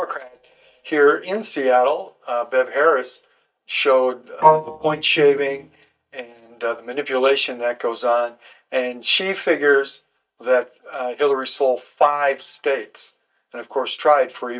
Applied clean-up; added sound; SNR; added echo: neural mask model DeepFilterNet 3.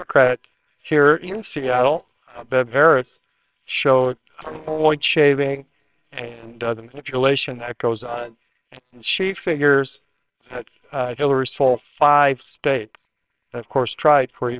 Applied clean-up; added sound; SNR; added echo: neural separator model SepFormer WHAMR!.